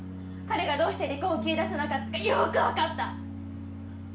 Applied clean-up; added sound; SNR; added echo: none; Piano; 7 dB; reverberation time 0.5 s.